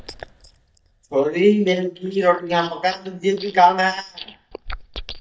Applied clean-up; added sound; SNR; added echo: neural mask model DeepFilterNet 3.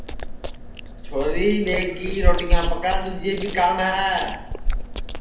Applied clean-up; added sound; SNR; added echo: none; Chewing, mastication; -2 dB; reverberation time 0.8 s.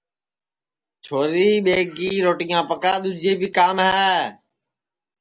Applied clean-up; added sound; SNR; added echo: none; none; none; none.